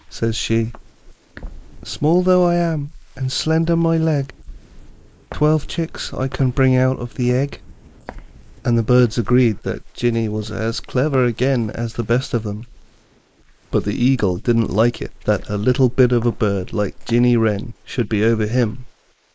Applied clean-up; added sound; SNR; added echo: neural mask model Resemble Enhance denoiser.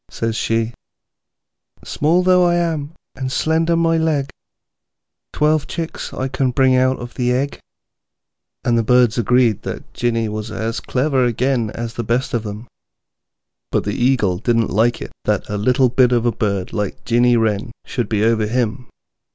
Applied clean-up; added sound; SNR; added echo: none; none; none; none.